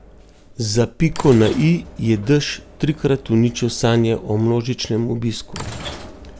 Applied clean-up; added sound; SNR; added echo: none; Sliding door / Train; 18 dB; none.